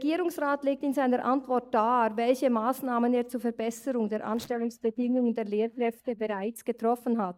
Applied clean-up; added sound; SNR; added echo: neural mask model DeepFilterNet 3.